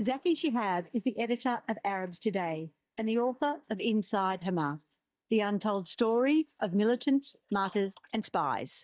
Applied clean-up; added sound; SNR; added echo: neural mask model DeepFilterNet 3.